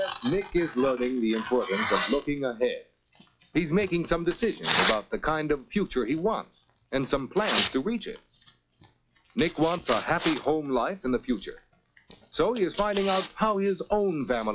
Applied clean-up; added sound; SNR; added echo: classical method log-MMSE.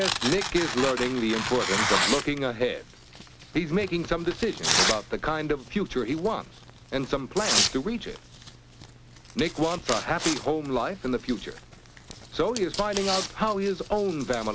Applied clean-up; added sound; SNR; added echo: none; Tearing; 4 dB; none.